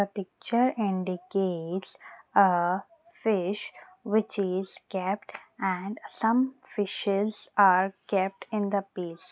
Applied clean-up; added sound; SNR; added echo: none; none; none; none.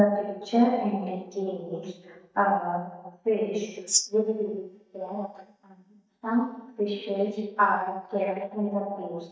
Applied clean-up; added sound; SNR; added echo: neural mask model DeepFilterNet 3.